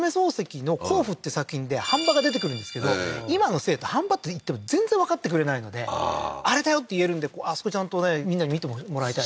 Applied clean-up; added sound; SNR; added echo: none; none; none; none.